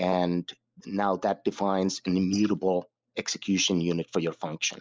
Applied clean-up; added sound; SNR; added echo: neural mask model Resemble Enhance denoiser.